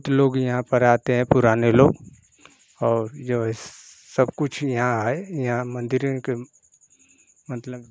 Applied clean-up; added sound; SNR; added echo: none; none; none; none.